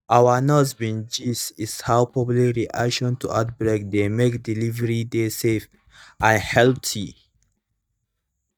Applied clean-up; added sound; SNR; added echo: neural mask model DeepFilterNet 3.